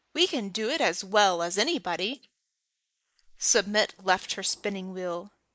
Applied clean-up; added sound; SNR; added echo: neural mask model Resemble Enhance denoiser.